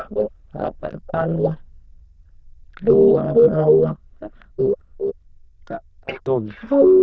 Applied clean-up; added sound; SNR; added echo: neural diffusion model UNIVERSE++.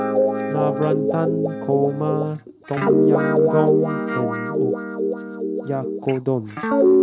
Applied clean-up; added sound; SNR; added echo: none; Guitar; -4 dB; none.